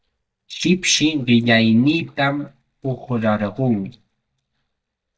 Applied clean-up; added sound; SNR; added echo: neural mask model DeepFilterNet 3.